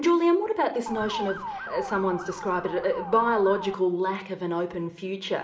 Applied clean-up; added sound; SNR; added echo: none; Motor vehicle (road) / Siren; 10 dB; reverberation time 0.6 s.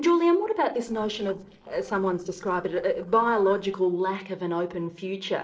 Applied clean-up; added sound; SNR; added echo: neural separator model SepFormer DNS4.